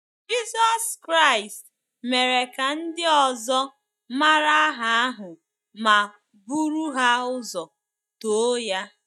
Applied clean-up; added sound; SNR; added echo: neural mask model DeepFilterNet 3.